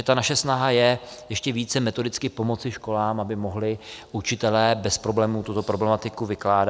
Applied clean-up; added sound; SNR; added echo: none; none; none; none.